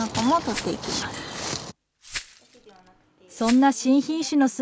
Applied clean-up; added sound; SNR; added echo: none; Glass; 17 dB; none.